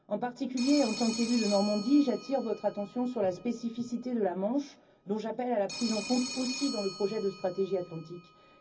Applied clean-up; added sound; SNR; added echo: none; Telephone; 12 dB; reverberation time 0.4 s.